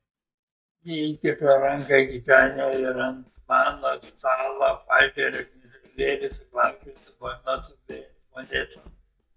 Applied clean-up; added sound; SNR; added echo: neural mask model DeepFilterNet 3.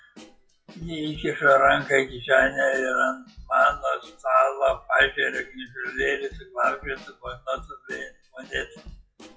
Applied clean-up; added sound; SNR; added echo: classical method WPE with log-MMSE.